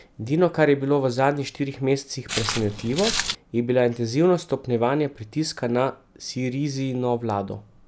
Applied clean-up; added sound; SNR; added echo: none; Walk, footsteps; 2 dB; none.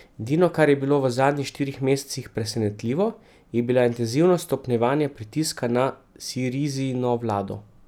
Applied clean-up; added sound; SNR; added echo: none; none; none; none.